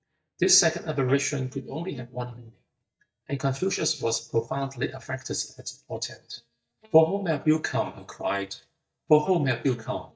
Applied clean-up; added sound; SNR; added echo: neural mask model DeepFilterNet 3.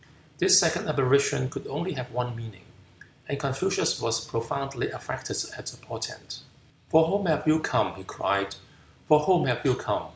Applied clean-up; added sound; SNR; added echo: none; none; none; none.